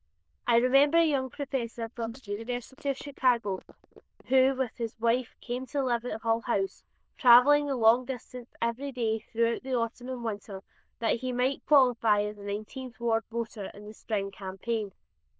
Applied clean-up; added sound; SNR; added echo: neural diffusion model UNIVERSE++.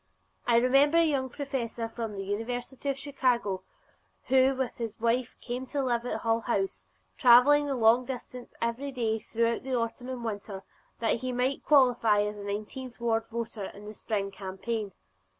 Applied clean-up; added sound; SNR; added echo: none; none; none; none.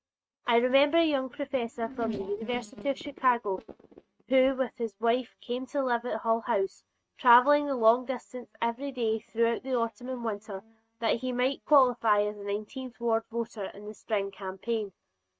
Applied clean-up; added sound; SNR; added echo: neural mask model RNNoise.